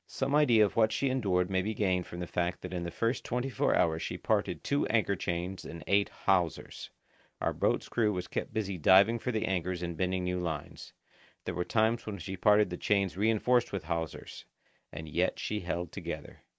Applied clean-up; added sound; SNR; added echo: none; none; none; none.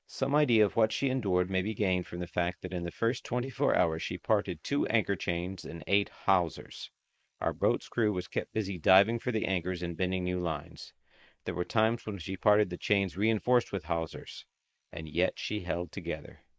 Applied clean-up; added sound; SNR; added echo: neural mask model Resemble Enhance denoiser.